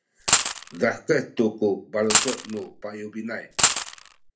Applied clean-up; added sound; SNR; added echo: none; Coin (dropping); -3 dB; reverberation time 0.3 s.